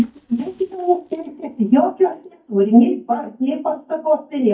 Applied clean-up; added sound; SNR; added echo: neural mask model DeepFilterNet 3.